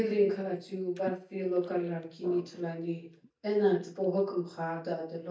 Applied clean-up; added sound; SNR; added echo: neural mask model DeepFilterNet 3.